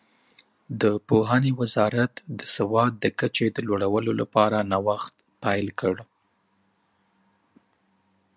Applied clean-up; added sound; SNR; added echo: none; none; none; none.